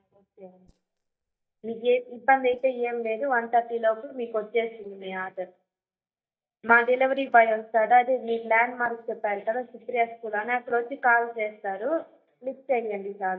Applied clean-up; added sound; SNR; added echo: neural mask model DeepFilterNet 3.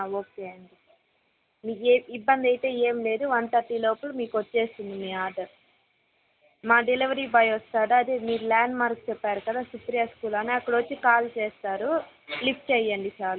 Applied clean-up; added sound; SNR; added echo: none; none; none; none.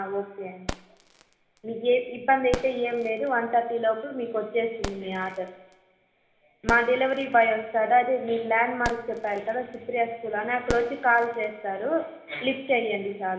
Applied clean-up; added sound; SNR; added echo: none; Fireworks; 14 dB; reverberation time 1.0 s.